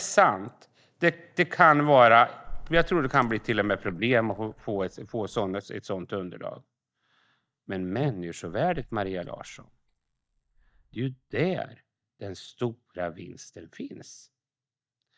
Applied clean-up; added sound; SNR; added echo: neural mask model DeepFilterNet 3.